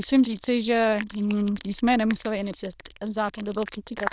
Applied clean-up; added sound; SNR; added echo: neural diffusion model UNIVERSE++.